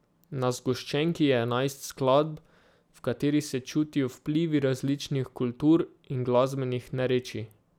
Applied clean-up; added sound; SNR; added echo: none; none; none; none.